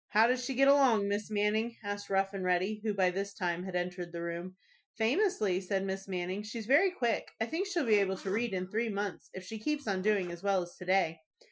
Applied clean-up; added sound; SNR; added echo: classical method Wiener filter.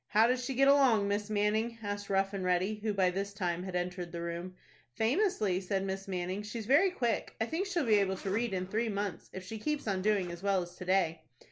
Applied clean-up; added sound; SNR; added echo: none; Zipper (clothing); 20 dB; none.